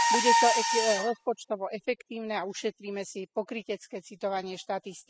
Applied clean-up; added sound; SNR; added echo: classical method spectral subtraction.